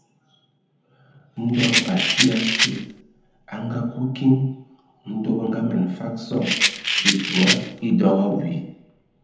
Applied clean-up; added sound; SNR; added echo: none; Rattle; -1 dB; reverberation time 0.9 s.